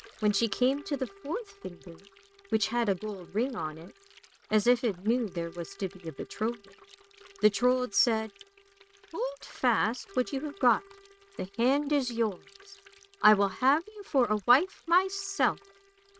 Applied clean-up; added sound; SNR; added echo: neural mask model RNNoise.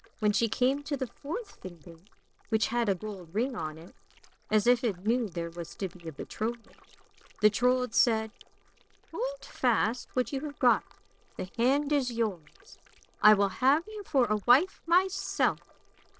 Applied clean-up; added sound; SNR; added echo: neural separator model SepFormer DNS4.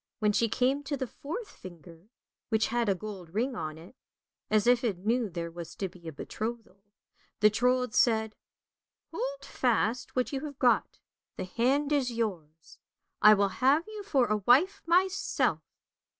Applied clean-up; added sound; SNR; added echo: none; none; none; none.